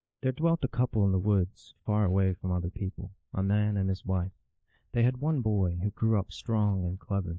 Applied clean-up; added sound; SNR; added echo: neural mask model DeepFilterNet 3.